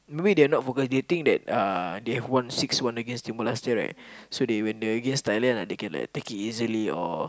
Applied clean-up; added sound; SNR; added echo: none; none; none; none.